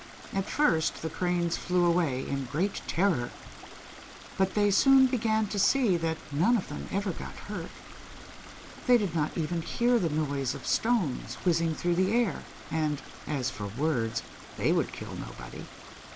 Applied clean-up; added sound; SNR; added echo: none; Stream; 16 dB; none.